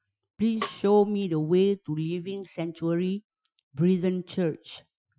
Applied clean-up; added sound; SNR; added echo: classical method Wiener filter.